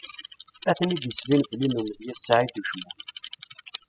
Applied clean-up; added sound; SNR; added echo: classical method spectral subtraction.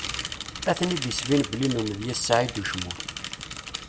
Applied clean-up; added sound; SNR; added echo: none; Mechanisms / Bicycle; 7 dB; none.